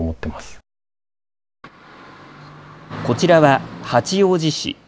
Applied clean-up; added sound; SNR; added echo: none; none; none; none.